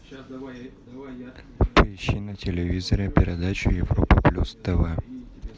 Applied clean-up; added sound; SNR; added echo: none; none; none; none.